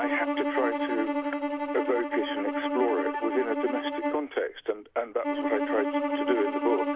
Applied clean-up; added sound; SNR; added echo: none; Bowed string instrument; 0 dB; none.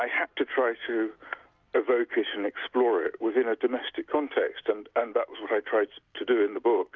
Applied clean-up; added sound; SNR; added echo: none; none; none; none.